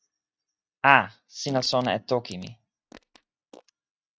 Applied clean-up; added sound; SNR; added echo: neural mask model RNNoise.